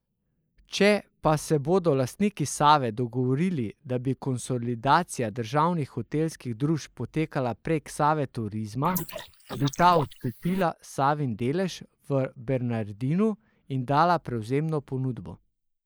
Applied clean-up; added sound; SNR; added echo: neural mask model Resemble Enhance denoiser.